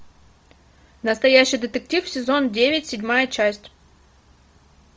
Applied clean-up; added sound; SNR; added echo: none; none; none; none.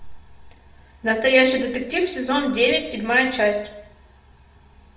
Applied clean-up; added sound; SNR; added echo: none; none; none; reverberation time 0.6 s.